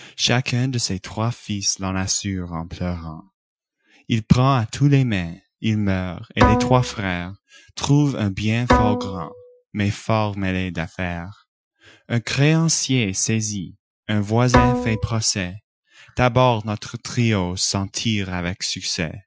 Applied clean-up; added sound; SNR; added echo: classical method Wiener filter.